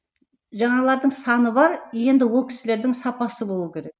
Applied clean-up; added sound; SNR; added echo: none; none; none; none.